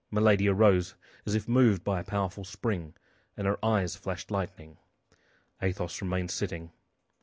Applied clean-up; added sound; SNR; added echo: none; none; none; none.